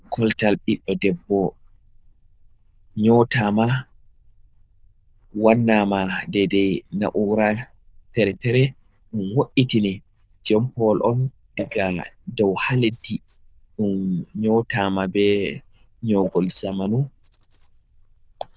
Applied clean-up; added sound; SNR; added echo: neural diffusion model UNIVERSE++.